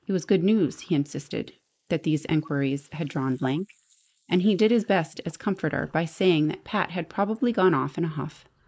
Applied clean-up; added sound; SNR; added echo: neural mask model Resemble Enhance denoiser.